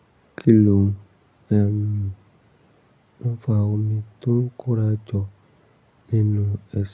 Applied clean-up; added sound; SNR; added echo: none; none; none; none.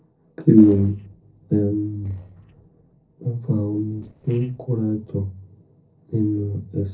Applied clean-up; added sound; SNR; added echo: neural separator model SepFormer DNS4.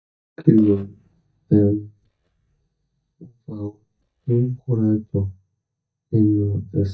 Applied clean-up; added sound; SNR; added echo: neural mask model DeepFilterNet 3.